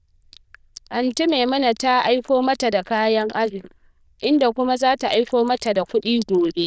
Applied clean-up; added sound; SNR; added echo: neural diffusion model UNIVERSE++.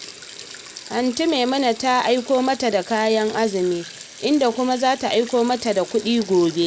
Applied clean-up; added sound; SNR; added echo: none; Sink (filling or washing); 17 dB; none.